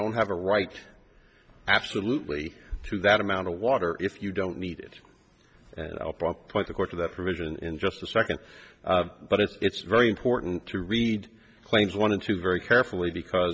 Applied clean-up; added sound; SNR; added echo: none; none; none; none.